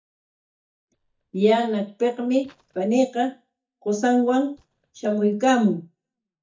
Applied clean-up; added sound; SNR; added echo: neural mask model DeepFilterNet 3.